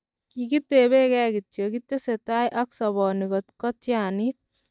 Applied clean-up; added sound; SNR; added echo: neural mask model DeepFilterNet 3.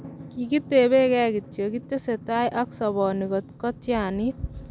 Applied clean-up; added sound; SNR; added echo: none; Drum; 18 dB; none.